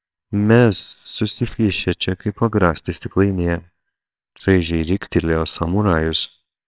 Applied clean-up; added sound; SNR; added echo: neural separator model SepFormer WHAMR!.